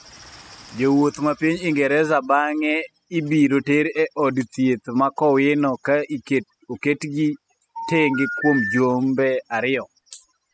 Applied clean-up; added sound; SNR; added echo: classical method spectral subtraction.